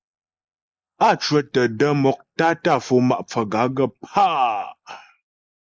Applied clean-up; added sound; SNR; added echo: neural mask model Resemble Enhance denoiser.